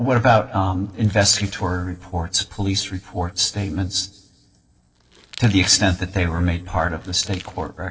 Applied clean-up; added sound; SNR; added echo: neural separator model SepFormer DNS4.